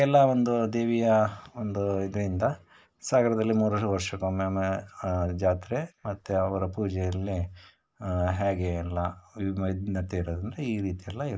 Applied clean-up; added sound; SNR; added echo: neural mask model Resemble Enhance denoiser.